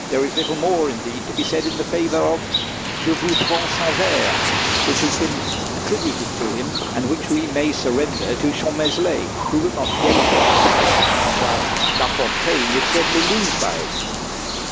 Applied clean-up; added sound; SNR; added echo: none; Bird + Motor vehicle (road); -2 dB; none.